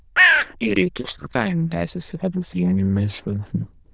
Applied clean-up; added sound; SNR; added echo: neural diffusion model UNIVERSE++.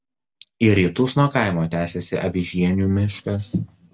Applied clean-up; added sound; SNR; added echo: none; none; none; none.